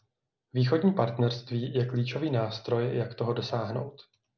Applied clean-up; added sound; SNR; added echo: none; none; none; none.